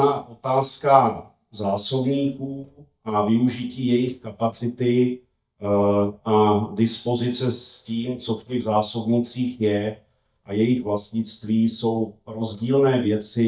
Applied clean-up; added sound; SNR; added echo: neural mask model DeepFilterNet 3.